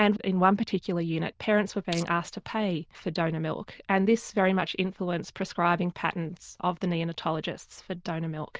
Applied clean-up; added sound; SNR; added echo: neural diffusion model UNIVERSE++.